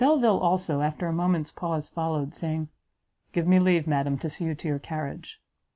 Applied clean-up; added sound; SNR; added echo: none; none; none; none.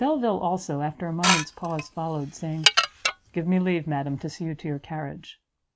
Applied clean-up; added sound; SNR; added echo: none; Dishes, pots, and pans / Glass; -2 dB; none.